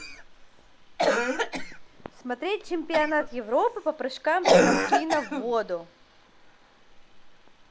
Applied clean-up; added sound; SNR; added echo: none; Cough; -2 dB; none.